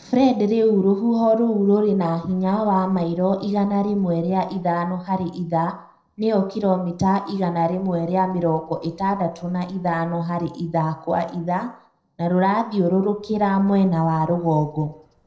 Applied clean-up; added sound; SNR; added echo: neural separator model SepFormer DNS4.